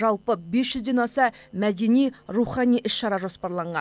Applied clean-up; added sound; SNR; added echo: none; none; none; none.